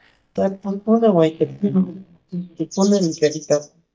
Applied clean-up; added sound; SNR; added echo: neural mask model DeepFilterNet 3.